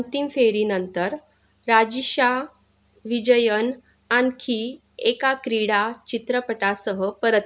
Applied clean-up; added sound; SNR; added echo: none; none; none; none.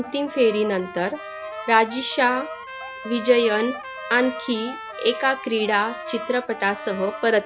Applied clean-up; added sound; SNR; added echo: none; Trumpet + Bowed string instrument; 12 dB; none.